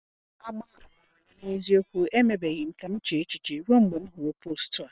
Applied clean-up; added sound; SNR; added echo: neural separator model SepFormer WHAM!.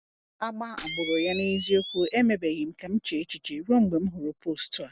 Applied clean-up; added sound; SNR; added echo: none; Camera; 12 dB; none.